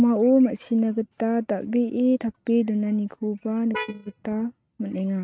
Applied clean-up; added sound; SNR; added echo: neural mask model RNNoise.